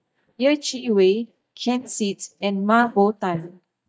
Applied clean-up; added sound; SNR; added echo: neural mask model DeepFilterNet 3.